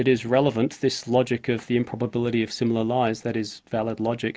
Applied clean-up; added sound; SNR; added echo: none; none; none; none.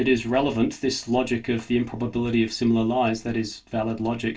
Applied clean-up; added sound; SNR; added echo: none; none; none; reverberation time 0.2 s.